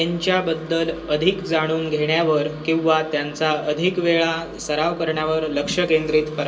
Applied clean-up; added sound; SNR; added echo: none; none; none; reverberation time 0.2 s.